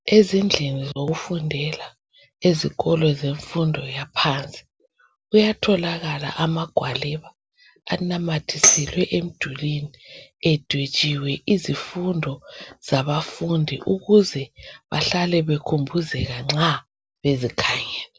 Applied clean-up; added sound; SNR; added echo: none; Tambourine; 0 dB; none.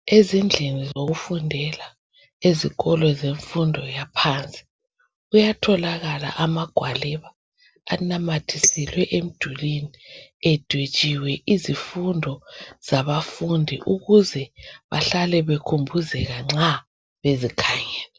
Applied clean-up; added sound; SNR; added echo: neural mask model DeepFilterNet 3.